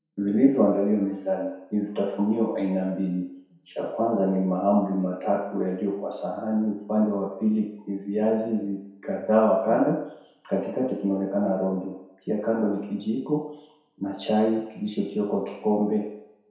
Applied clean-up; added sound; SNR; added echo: none; none; none; reverberation time 0.7 s.